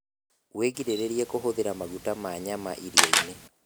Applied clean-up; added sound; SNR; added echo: none; Camera; -1 dB; none.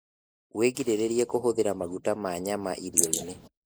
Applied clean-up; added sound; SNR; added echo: neural mask model Resemble Enhance denoiser.